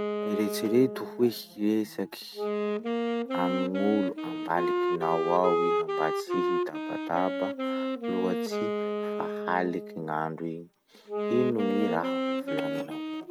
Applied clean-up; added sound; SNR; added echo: none; Wind instrument, woodwind instrument; 0 dB; none.